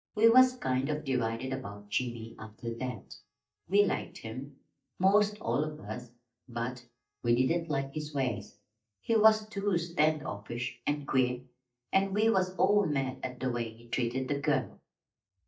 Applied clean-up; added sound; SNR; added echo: neural mask model DeepFilterNet 3.